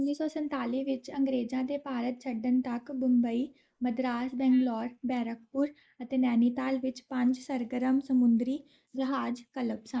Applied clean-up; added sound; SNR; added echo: neural mask model Resemble Enhance denoiser.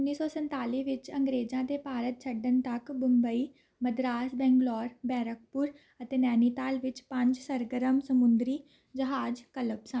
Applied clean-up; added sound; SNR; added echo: none; none; none; none.